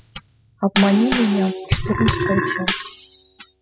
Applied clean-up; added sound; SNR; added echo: classical method spectral subtraction.